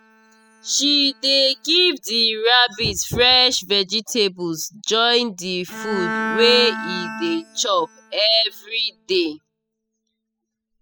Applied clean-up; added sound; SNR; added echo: classical method spectral subtraction.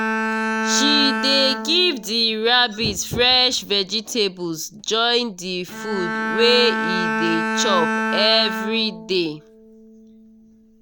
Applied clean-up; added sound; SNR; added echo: none; Bowed string instrument; 4 dB; none.